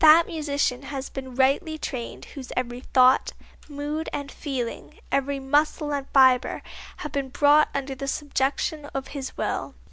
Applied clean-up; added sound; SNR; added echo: none; none; none; none.